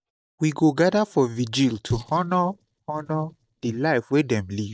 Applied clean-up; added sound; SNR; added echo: neural mask model DeepFilterNet 3.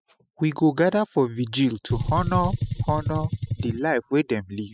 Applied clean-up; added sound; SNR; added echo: classical method spectral subtraction.